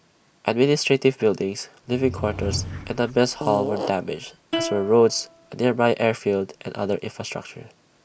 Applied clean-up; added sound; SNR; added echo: none; Fart / Drawer open or close + Plucked string instrument; 10 dB; none.